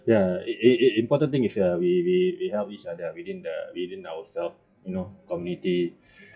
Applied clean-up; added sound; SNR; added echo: classical method WPE with log-MMSE.